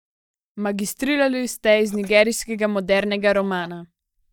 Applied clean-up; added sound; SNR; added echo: neural mask model DeepFilterNet 3.